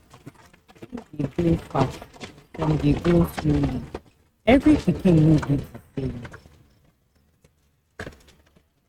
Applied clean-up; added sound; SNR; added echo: neural mask model RNNoise.